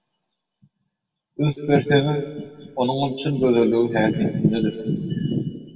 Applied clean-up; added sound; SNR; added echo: none; none; none; reverberation time 1.6 s.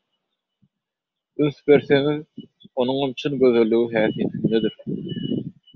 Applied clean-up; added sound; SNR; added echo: none; none; none; none.